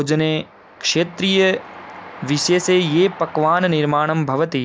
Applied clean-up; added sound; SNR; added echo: none; Train; 19 dB; none.